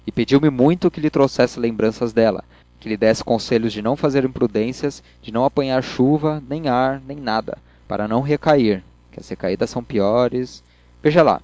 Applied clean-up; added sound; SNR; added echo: none; none; none; none.